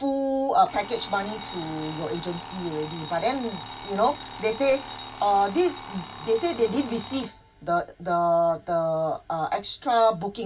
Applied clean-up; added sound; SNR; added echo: none; Alarm; 13 dB; reverberation time 0.1 s.